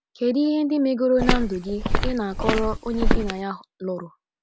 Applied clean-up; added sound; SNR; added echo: none; Walk, footsteps; -2 dB; none.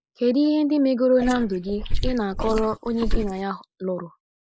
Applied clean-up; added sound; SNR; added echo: neural mask model Resemble Enhance denoiser.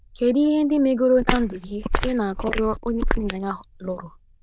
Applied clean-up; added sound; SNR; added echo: neural diffusion model UNIVERSE++.